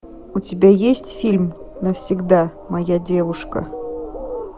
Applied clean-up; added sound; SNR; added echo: none; Bird; 10 dB; none.